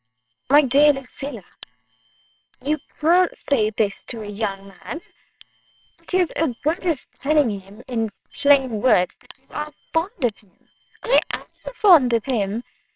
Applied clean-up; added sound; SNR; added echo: neural separator model SepFormer WHAMR!.